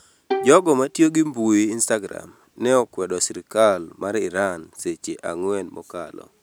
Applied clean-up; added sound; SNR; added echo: none; Bowed string instrument; 9 dB; none.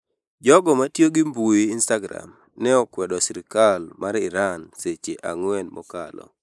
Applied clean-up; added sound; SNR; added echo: neural mask model Resemble Enhance denoiser.